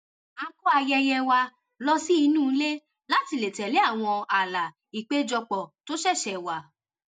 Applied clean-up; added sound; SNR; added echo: none; none; none; none.